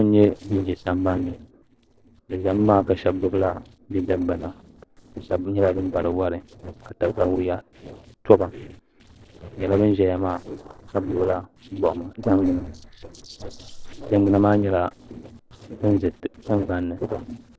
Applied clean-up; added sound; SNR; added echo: neural separator model SepFormer DNS4.